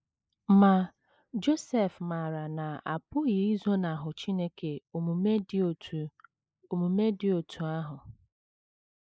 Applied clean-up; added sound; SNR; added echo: neural mask model Resemble Enhance denoiser.